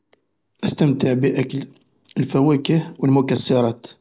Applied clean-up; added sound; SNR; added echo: none; none; none; none.